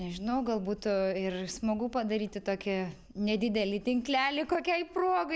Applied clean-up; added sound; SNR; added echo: none; none; none; none.